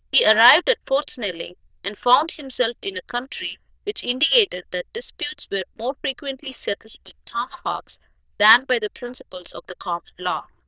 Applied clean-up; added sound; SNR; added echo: neural diffusion model UNIVERSE++.